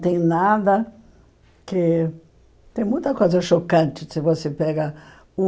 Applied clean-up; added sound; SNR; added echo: none; none; none; none.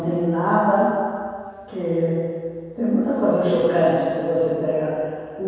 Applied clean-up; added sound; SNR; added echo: none; none; none; reverberation time 1.9 s.